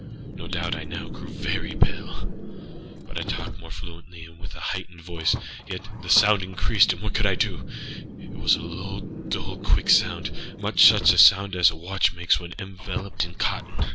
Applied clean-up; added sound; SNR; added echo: none; Car; 12 dB; none.